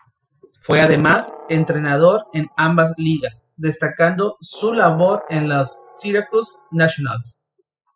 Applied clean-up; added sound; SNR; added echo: classical method spectral subtraction.